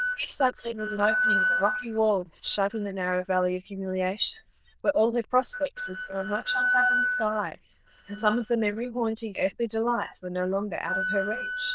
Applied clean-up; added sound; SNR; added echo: neural diffusion model UNIVERSE++.